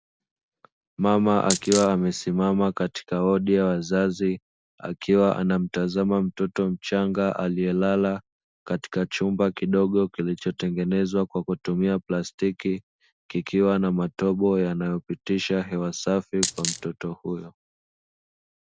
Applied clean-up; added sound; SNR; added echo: none; Coin (dropping); 3 dB; none.